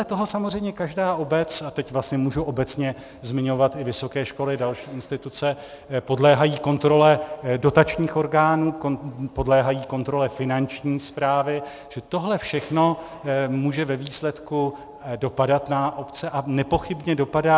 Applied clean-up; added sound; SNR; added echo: none; none; none; none.